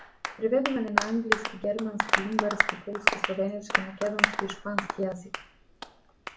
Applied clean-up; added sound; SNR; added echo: none; Applause; -1 dB; none.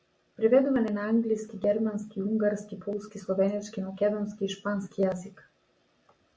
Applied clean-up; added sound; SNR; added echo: none; none; none; none.